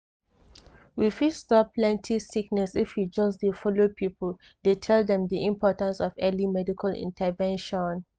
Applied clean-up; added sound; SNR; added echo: none; none; none; none.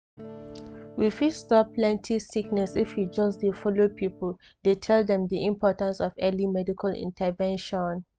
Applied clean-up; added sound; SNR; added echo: none; Electric guitar / Strum; 18 dB; none.